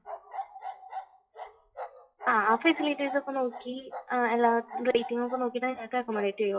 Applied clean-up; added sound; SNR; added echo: classical method WPE with log-MMSE.